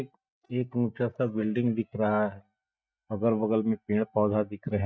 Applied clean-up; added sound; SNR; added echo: neural mask model DeepFilterNet 3.